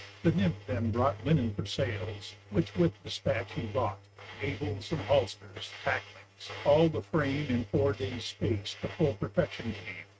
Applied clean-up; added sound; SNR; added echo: neural mask model RNNoise.